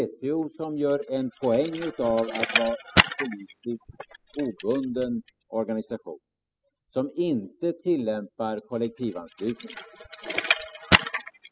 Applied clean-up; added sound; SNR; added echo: classical method spectral subtraction.